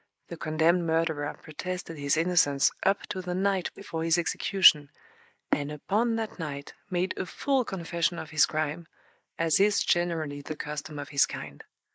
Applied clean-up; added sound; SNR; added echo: neural mask model Resemble Enhance denoiser.